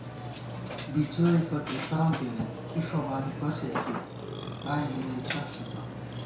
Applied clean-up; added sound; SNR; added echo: none; Burping, eructation; 5 dB; reverberation time 0.6 s.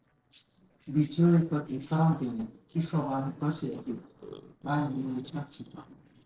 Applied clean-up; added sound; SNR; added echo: neural separator model SepFormer DNS4.